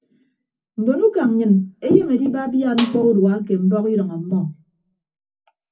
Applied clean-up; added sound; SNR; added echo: none; Snare drum; 16 dB; reverberation time 0.3 s.